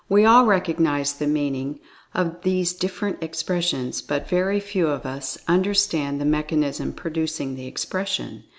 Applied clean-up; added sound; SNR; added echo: none; none; none; none.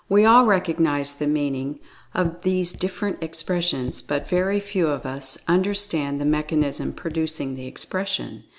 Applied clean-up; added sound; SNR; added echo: none; Raindrop / Drip; 18 dB; none.